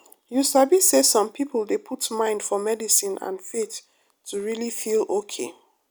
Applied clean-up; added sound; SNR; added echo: none; none; none; none.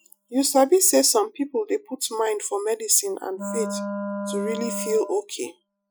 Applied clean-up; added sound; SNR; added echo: classical method Wiener filter.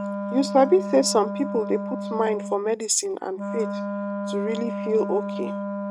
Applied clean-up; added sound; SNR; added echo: neural mask model RNNoise.